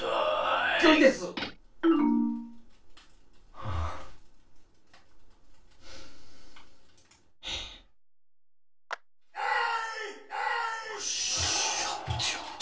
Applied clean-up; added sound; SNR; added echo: none; Clapping; 17 dB; reverberation time 0.2 s.